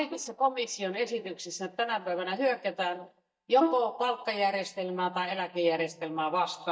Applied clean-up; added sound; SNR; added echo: neural mask model DeepFilterNet 3.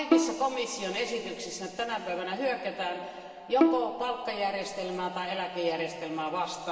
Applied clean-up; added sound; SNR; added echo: none; Bowed string instrument; -1 dB; reverberation time 2.7 s.